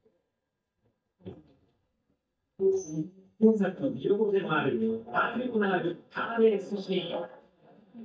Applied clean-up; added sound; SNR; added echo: neural mask model DeepFilterNet 3.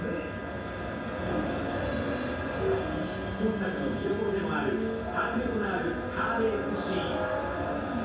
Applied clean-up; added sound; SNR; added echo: none; Wind instrument, woodwind instrument; 12 dB; reverberation time 0.7 s.